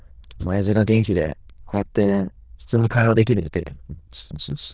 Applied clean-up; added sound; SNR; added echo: neural diffusion model UNIVERSE++.